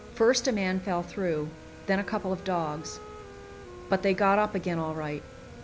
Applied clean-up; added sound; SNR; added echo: none; Wind instrument, woodwind instrument; 19 dB; none.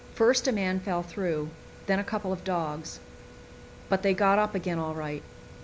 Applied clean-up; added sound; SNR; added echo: none; none; none; none.